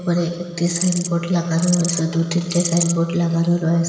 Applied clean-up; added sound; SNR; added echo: none; Insect; 9 dB; reverberation time 2.1 s.